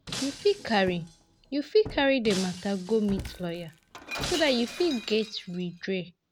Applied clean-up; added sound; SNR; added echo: none; Shatter + Shatter; 12 dB; none.